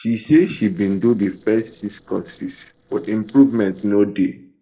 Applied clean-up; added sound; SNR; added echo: neural separator model SepFormer DNS4.